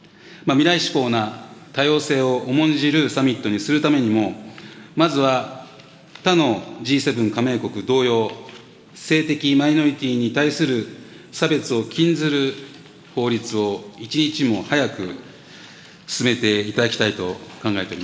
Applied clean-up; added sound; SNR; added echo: none; none; none; reverberation time 2.9 s.